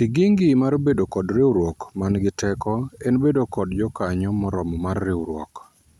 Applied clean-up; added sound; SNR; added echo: none; none; none; none.